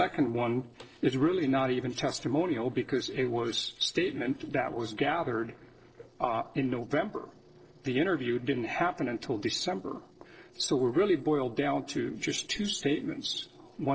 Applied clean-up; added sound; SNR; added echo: neural separator model SepFormer DNS4.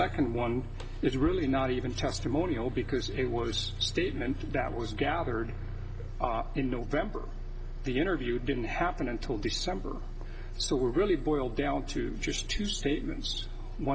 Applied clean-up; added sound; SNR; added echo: none; Bus; 5 dB; reverberation time 0.9 s.